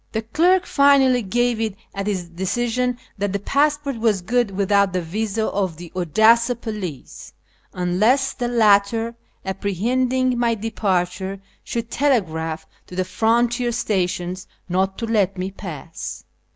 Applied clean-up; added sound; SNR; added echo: none; none; none; none.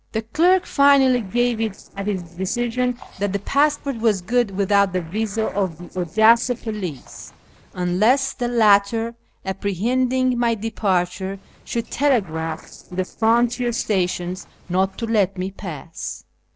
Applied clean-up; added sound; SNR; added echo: neural separator model SepFormer DNS4.